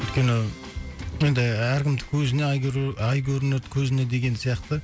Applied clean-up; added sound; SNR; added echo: none; none; none; none.